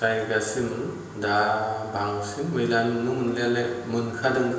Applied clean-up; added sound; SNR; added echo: none; none; none; reverberation time 1.0 s.